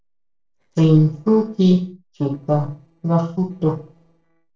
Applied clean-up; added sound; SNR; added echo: neural separator model SepFormer DNS4.